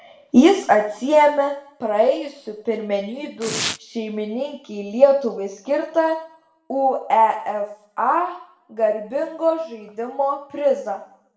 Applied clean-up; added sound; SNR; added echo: none; Domestic sounds, home sounds; 13 dB; reverberation time 0.6 s.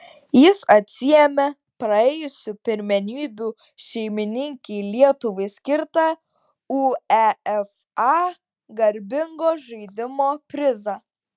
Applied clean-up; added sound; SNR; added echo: none; none; none; none.